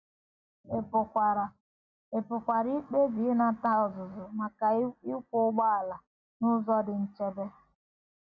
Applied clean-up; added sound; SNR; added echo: none; none; none; none.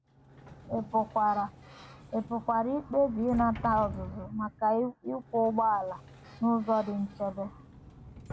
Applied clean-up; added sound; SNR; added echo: none; Sliding door; 16 dB; none.